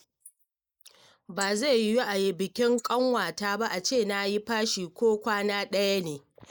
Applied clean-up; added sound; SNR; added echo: neural mask model Resemble Enhance denoiser.